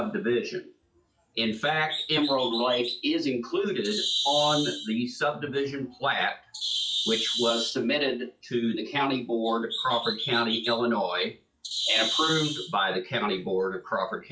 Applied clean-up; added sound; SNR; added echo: classical method log-MMSE.